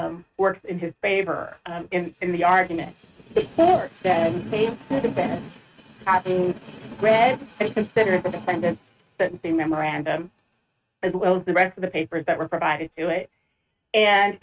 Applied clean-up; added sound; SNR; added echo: neural mask model RNNoise.